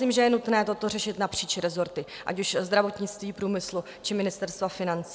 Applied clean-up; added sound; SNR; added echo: none; none; none; none.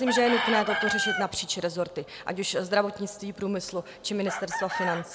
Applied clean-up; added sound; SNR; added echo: none; Chicken, rooster; 4 dB; none.